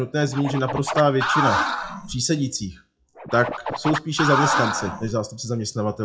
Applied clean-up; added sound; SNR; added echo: classical method WPE with log-MMSE.